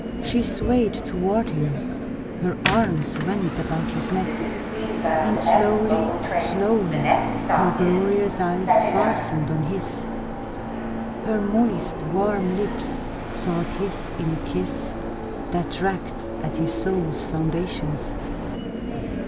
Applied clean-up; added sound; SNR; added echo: none; Subway, metro, underground; 0 dB; none.